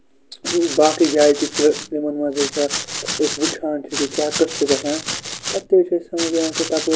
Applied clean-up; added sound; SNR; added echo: none; Domestic sounds, home sounds; 8 dB; none.